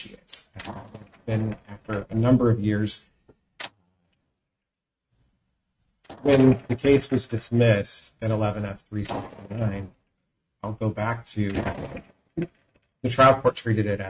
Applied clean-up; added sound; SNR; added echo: neural mask model RNNoise.